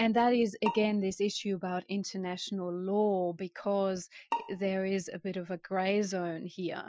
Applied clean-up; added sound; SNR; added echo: classical method Wiener filter.